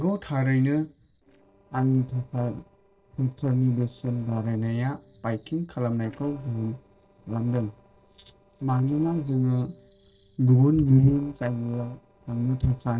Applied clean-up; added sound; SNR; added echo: neural separator model SepFormer DNS4.